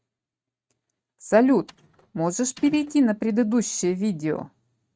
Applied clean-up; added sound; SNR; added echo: neural mask model RNNoise.